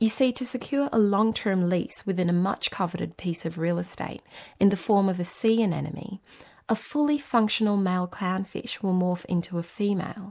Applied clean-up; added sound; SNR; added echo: none; none; none; none.